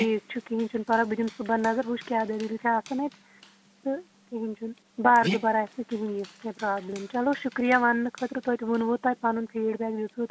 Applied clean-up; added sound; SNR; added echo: none; Dog; 15 dB; none.